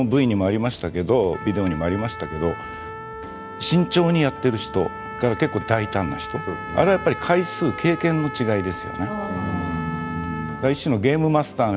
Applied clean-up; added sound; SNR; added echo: none; Trumpet; 13 dB; none.